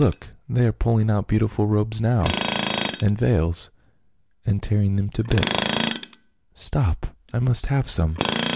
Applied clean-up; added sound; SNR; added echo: none; Tools; 7 dB; none.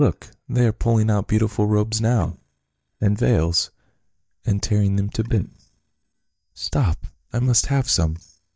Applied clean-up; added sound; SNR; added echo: neural mask model DeepFilterNet 3.